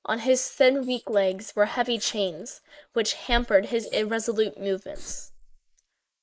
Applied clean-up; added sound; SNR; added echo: neural mask model Resemble Enhance denoiser.